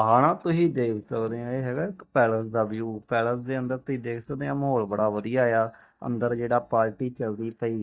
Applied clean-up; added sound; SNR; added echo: neural mask model DeepFilterNet 3.